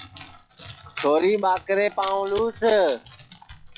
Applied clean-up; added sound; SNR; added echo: classical method log-MMSE.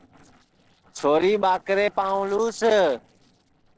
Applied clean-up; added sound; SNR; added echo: neural separator model SepFormer DNS4.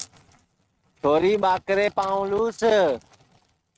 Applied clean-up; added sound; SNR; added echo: neural mask model RNNoise.